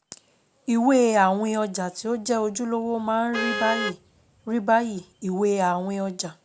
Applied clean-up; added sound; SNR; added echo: none; Vehicle horn, car horn, honking; 10 dB; none.